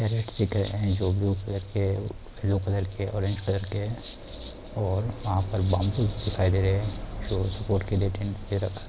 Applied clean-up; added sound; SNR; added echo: none; none; none; none.